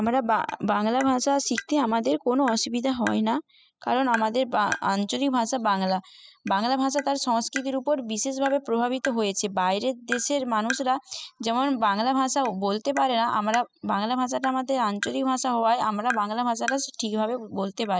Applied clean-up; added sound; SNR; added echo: classical method spectral subtraction.